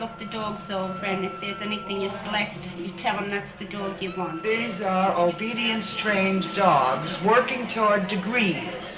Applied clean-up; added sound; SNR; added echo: none; Wind instrument, woodwind instrument; 17 dB; reverberation time 0.4 s.